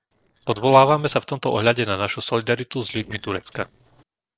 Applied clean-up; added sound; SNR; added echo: neural separator model SepFormer DNS4.